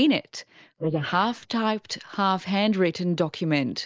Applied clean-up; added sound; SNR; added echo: neural mask model Resemble Enhance denoiser.